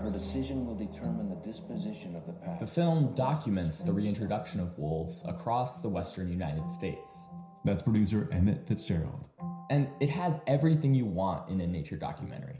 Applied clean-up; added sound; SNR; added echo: none; none; none; reverberation time 0.5 s.